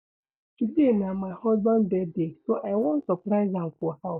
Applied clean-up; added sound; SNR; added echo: neural mask model DeepFilterNet 3.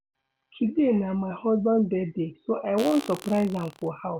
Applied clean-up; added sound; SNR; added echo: none; Fart; 16 dB; none.